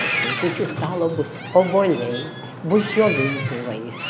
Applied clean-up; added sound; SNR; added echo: none; Boat, Water vehicle; 5 dB; none.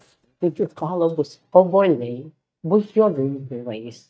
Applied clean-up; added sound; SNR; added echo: neural mask model DeepFilterNet 3.